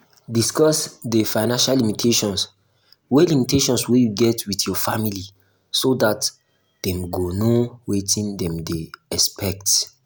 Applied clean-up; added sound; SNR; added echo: none; none; none; none.